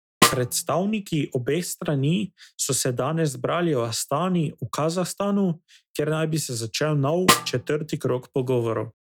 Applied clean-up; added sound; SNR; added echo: none; Snare drum; 1 dB; none.